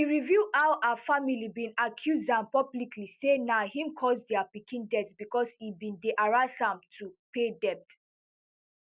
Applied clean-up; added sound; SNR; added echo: none; none; none; none.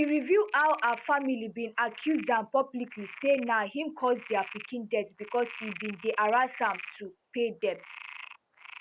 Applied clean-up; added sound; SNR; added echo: none; Frog; 17 dB; none.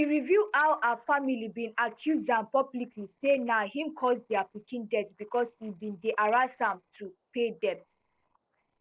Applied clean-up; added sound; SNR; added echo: neural separator model SepFormer DNS4.